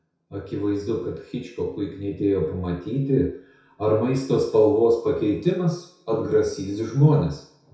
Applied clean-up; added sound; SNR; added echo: none; none; none; reverberation time 0.5 s.